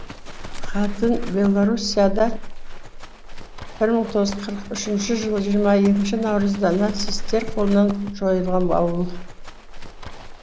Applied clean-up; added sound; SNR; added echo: none; Livestock, farm animals, working animals; 7 dB; none.